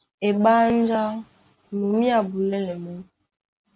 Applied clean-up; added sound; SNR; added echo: none; none; none; none.